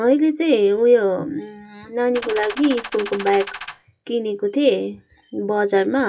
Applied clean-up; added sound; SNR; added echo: classical method log-MMSE.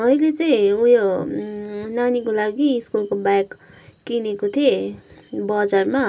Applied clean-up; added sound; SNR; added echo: none; none; none; none.